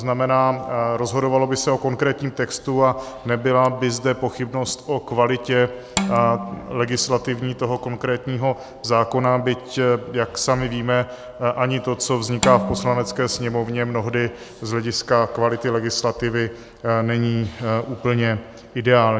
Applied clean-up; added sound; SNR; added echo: none; Bowed string instrument; 10 dB; none.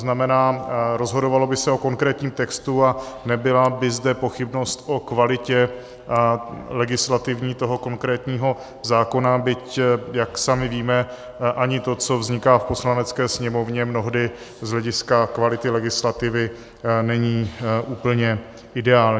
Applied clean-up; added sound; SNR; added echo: none; none; none; none.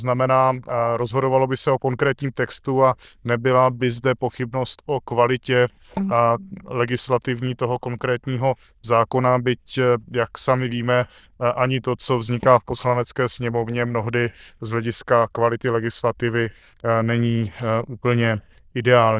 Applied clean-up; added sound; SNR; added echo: neural diffusion model UNIVERSE++.